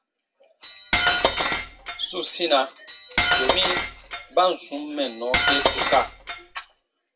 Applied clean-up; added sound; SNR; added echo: none; Cutlery, silverware; -2 dB; reverberation time 0.2 s.